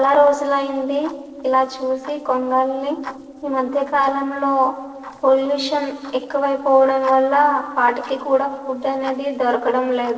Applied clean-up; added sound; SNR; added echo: neural separator model SepFormer DNS4.